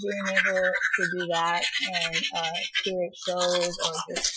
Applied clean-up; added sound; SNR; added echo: classical method Wiener filter.